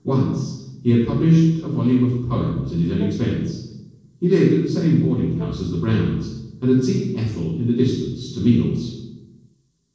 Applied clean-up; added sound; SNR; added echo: neural separator model SepFormer DNS4.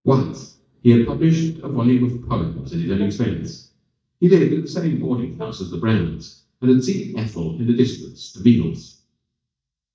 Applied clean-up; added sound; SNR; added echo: neural mask model DeepFilterNet 3.